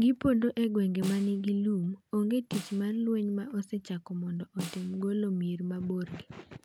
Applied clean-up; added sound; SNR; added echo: none; Snare drum; 15 dB; none.